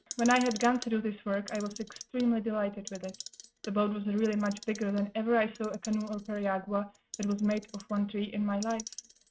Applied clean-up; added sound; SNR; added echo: neural mask model RNNoise.